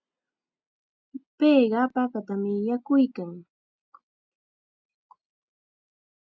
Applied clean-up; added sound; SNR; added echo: none; none; none; none.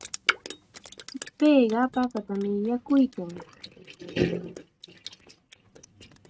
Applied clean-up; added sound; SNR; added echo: neural mask model RNNoise.